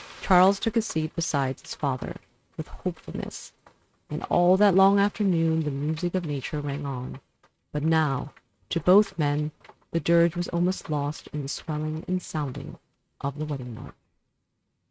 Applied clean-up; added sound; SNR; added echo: neural mask model RNNoise.